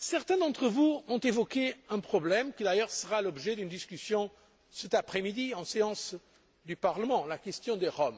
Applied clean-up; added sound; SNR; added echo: none; none; none; none.